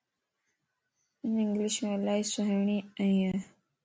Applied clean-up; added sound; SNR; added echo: none; none; none; none.